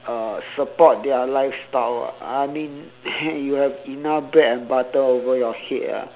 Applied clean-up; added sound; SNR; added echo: none; none; none; none.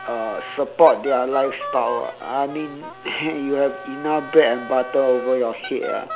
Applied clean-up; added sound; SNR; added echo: none; Wind instrument, woodwind instrument; 13 dB; none.